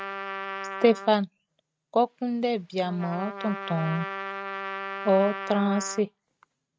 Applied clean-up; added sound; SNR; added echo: neural mask model RNNoise.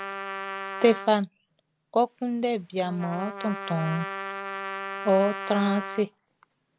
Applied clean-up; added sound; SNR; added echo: none; Trumpet; 9 dB; none.